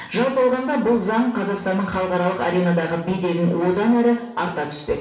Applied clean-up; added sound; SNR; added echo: none; none; none; reverberation time 0.6 s.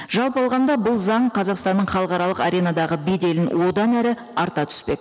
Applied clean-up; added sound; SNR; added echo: none; none; none; none.